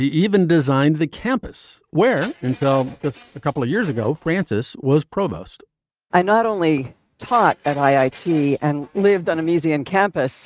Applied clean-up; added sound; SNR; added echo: neural mask model RNNoise.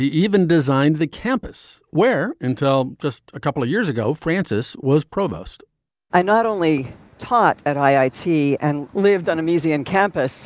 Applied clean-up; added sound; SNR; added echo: none; none; none; none.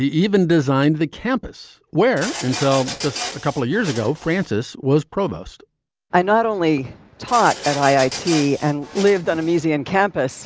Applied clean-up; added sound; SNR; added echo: none; Printer; 11 dB; none.